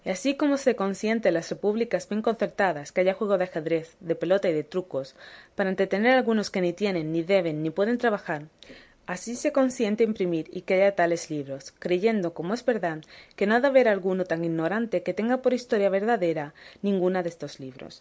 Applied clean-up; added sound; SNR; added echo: none; none; none; none.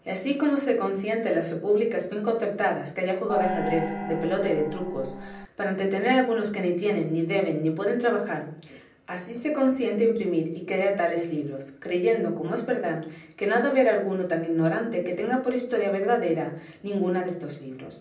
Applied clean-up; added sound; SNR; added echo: none; Gong; 6 dB; reverberation time 0.6 s.